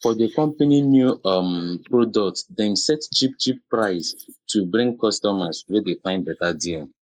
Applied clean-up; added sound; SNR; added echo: neural mask model Resemble Enhance denoiser.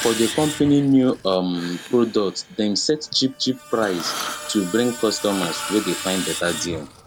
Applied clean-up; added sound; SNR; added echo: none; Breathing + Screech; 11 dB; none.